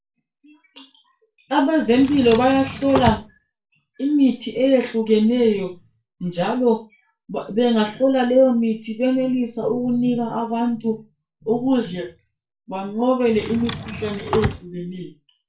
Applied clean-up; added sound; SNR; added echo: none; Drawer open or close; 8 dB; reverberation time 0.3 s.